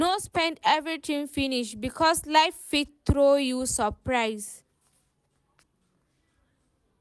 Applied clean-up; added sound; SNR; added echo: none; none; none; none.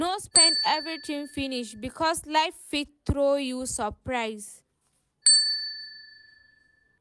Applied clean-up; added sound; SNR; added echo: none; Bicycle bell; -1 dB; none.